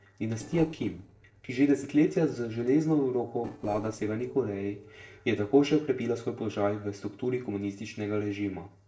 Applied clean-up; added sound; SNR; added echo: neural separator model SepFormer DNS4.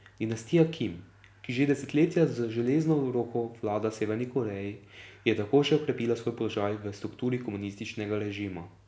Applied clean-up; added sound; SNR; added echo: none; none; none; none.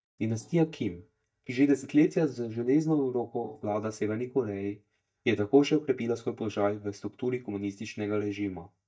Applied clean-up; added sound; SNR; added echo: neural mask model DeepFilterNet 3.